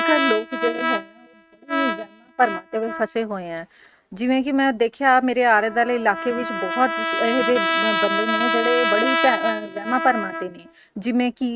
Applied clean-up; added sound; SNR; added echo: neural mask model RNNoise.